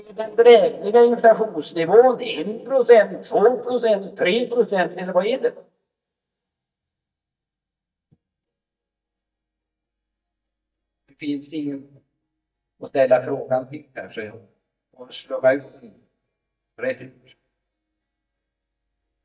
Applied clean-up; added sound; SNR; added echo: neural mask model DeepFilterNet 3.